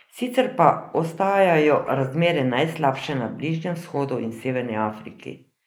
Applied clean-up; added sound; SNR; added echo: neural mask model Resemble Enhance denoiser.